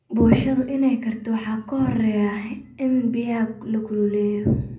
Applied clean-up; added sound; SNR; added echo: none; none; none; reverberation time 0.5 s.